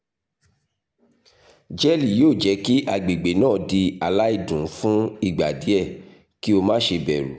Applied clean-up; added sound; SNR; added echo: none; none; none; none.